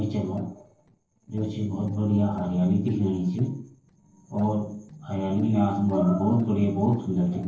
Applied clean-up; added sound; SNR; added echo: neural separator model SepFormer DNS4.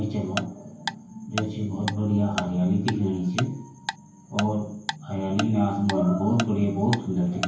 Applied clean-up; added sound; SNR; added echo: none; Tick-tock; 10 dB; reverberation time 0.9 s.